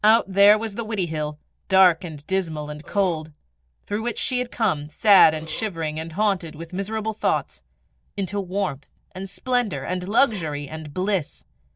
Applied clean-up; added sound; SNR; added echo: neural separator model SepFormer DNS4.